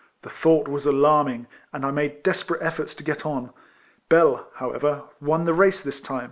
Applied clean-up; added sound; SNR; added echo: none; none; none; none.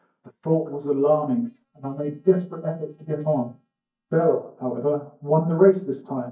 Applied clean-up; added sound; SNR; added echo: neural mask model DeepFilterNet 3.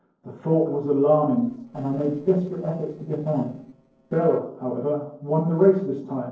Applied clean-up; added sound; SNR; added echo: neural separator model SepFormer DNS4.